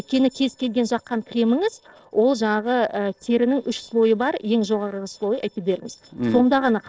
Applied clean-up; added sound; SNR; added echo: neural separator model SepFormer DNS4.